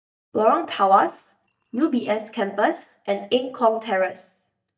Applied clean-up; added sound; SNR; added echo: neural mask model DeepFilterNet 3.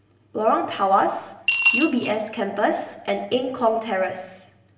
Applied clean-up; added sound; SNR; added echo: none; Coin (dropping) / Glass; -1 dB; reverberation time 0.9 s.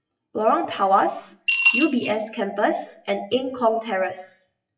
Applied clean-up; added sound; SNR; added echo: classical method WPE with log-MMSE.